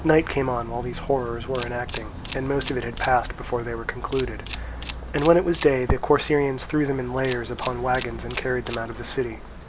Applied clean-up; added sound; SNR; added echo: none; Camera + Walk, footsteps; 7 dB; none.